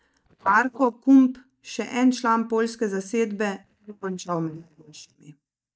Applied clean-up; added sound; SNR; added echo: neural mask model DeepFilterNet 3.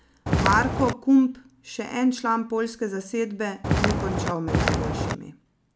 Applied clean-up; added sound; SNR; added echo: none; Walk, footsteps; -2 dB; none.